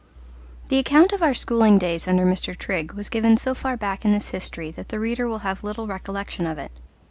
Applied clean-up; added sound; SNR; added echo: none; none; none; none.